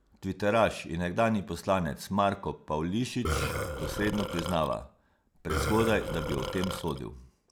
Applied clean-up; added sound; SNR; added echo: none; Burping, eructation; 3 dB; none.